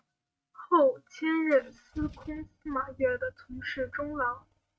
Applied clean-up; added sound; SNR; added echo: neural mask model RNNoise.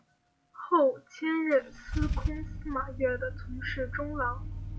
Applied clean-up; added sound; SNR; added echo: none; Idling / Engine starting / Car; 5 dB; none.